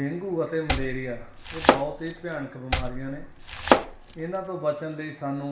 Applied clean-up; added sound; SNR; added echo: none; Domestic sounds, home sounds; -4 dB; reverberation time 0.6 s.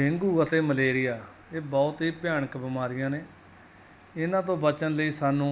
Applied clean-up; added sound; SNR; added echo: none; none; none; none.